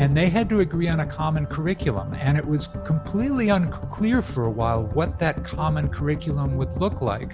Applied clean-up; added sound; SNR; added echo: none; none; none; none.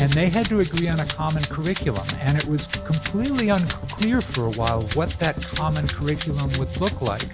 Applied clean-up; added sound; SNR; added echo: none; Rattle (instrument); 12 dB; none.